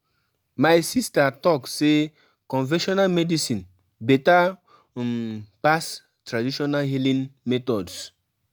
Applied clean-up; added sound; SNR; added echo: none; none; none; none.